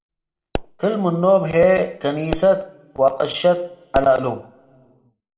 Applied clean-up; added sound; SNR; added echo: none; Explosion; 14 dB; reverberation time 0.9 s.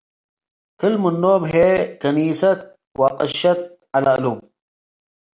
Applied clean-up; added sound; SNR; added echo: none; none; none; none.